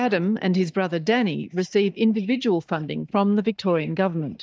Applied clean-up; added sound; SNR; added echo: neural mask model DeepFilterNet 3.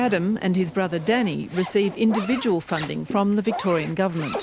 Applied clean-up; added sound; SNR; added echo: none; Zipper (clothing); 13 dB; none.